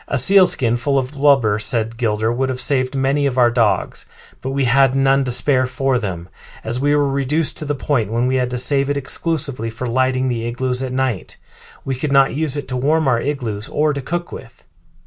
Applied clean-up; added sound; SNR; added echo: none; none; none; none.